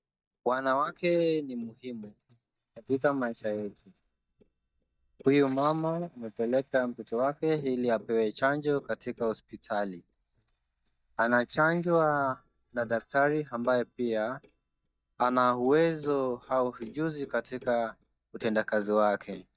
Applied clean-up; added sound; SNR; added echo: neural mask model DeepFilterNet 3.